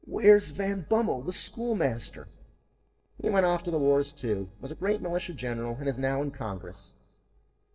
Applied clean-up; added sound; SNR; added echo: neural separator model SepFormer DNS4.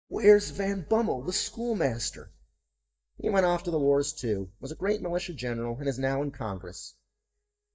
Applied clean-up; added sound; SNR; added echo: neural mask model DeepFilterNet 3.